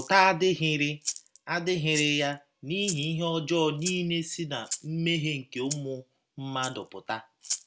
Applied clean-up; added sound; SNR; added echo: none; Rattle (instrument); 12 dB; none.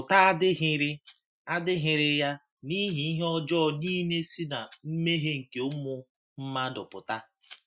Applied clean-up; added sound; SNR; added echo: classical method Wiener filter.